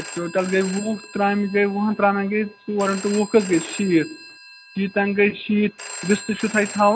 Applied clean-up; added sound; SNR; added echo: none; Telephone; 15 dB; none.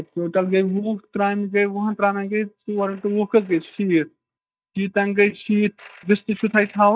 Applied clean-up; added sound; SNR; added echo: neural mask model DeepFilterNet 3.